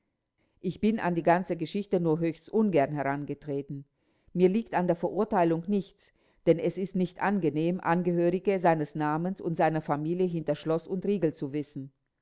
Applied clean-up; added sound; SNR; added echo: none; none; none; none.